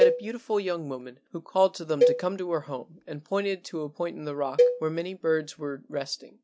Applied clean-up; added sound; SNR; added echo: none; Cowbell; -1 dB; none.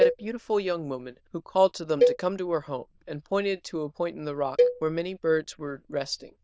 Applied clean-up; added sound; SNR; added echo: neural diffusion model UNIVERSE++.